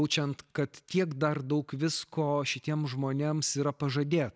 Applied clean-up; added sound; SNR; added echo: none; none; none; none.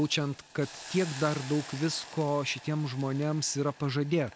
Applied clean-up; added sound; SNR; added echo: none; Hiss; 16 dB; none.